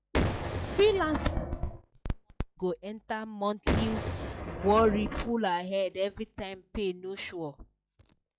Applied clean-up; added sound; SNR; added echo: classical method log-MMSE.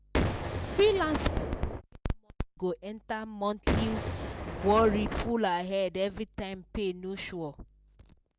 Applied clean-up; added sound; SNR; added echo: none; Boom; 1 dB; none.